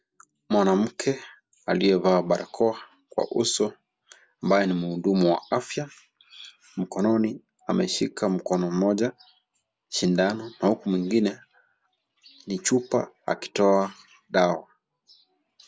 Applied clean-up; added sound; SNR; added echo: none; none; none; none.